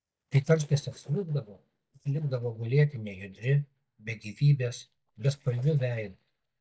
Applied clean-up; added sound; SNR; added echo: neural mask model DeepFilterNet 3.